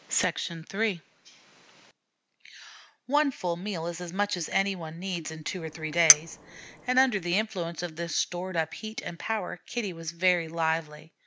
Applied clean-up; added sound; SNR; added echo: none; Chink, clink; -2 dB; none.